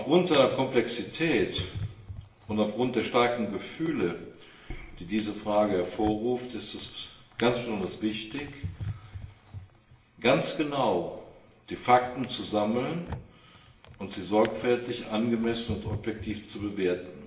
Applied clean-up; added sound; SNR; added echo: none; Drawer open or close; 15 dB; reverberation time 0.8 s.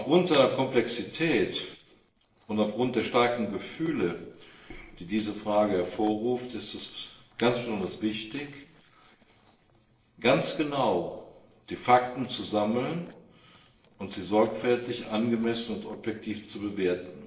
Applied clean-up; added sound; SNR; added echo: neural separator model SepFormer DNS4.